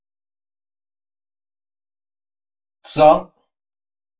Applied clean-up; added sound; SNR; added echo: none; none; none; reverberation time 0.2 s.